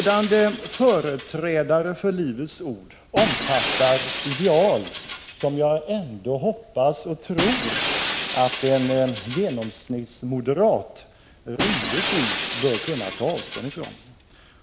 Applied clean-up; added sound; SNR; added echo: none; Shatter; 7 dB; none.